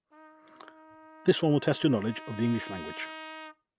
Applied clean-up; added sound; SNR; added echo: none; Trumpet; 16 dB; none.